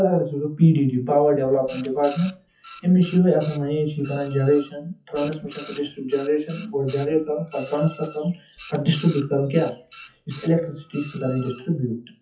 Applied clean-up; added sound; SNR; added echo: classical method WPE with log-MMSE.